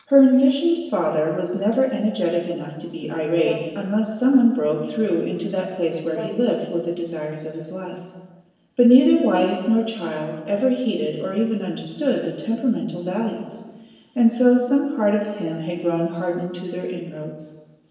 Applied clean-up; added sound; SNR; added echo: neural separator model SepFormer DNS4.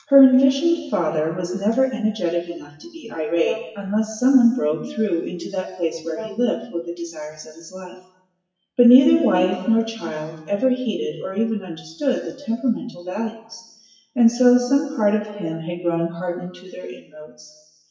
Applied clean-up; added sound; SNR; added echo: classical method WPE with log-MMSE.